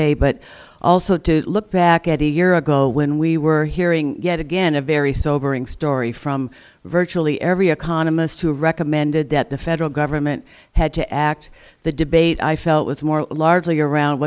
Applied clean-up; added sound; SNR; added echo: none; none; none; none.